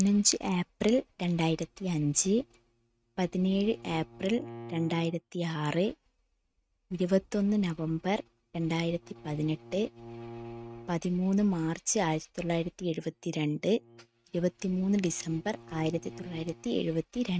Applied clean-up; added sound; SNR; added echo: neural mask model RNNoise.